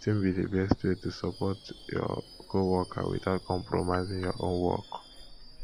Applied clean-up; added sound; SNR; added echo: none; Screech / Subway, metro, underground; 16 dB; none.